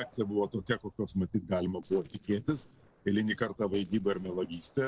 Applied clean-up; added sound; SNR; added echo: neural separator model SepFormer DNS4.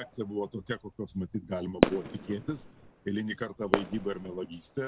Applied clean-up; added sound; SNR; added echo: none; Fireworks; 0 dB; none.